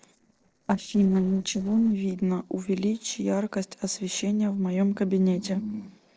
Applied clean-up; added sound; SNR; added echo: neural separator model SepFormer DNS4.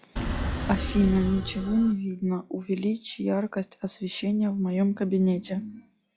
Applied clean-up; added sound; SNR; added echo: classical method log-MMSE.